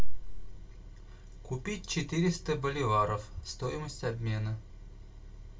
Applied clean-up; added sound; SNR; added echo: none; none; none; reverberation time 0.2 s.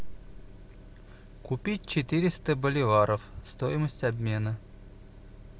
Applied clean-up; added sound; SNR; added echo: none; none; none; none.